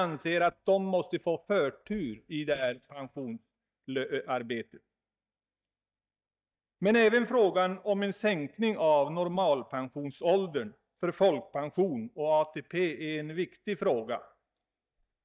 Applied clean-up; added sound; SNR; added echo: neural mask model DeepFilterNet 3.